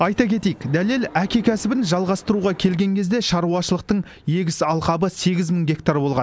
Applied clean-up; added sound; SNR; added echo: none; none; none; none.